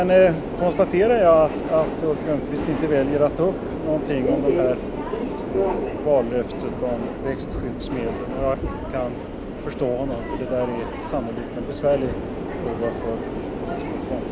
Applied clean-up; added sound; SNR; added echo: none; Subway, metro, underground; 4 dB; none.